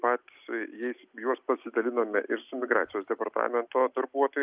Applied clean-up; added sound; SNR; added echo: none; none; none; none.